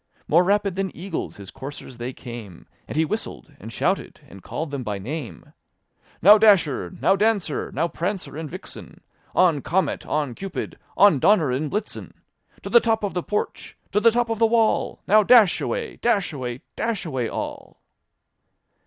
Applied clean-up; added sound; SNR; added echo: none; none; none; none.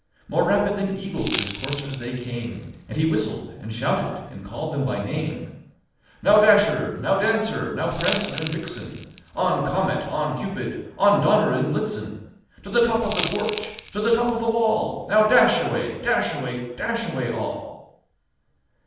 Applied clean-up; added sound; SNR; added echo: none; Crackle; 11 dB; reverberation time 0.7 s.